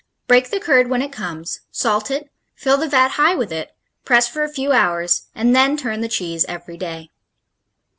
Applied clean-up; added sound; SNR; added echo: none; none; none; none.